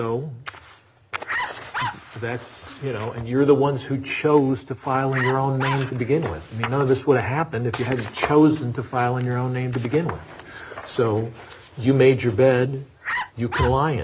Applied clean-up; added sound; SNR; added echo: none; Bark; 7 dB; none.